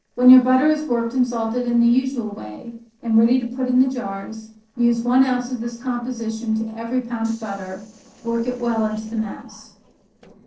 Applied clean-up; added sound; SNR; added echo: neural separator model SepFormer DNS4.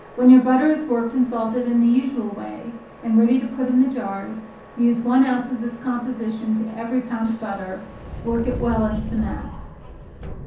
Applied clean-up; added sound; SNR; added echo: none; Subway, metro, underground; 15 dB; reverberation time 0.6 s.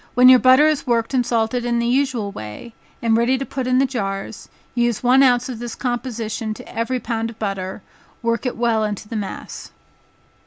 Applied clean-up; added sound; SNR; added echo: none; none; none; none.